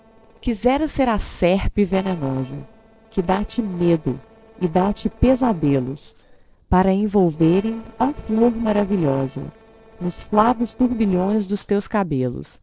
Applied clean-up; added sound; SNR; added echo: neural separator model SepFormer DNS4.